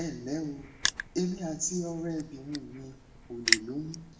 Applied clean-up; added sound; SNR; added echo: none; Crushing; 1 dB; reverberation time 0.7 s.